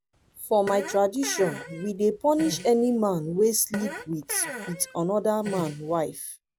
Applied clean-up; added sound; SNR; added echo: none; Fart; 13 dB; none.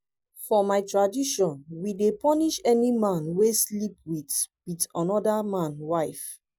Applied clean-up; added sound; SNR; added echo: none; none; none; none.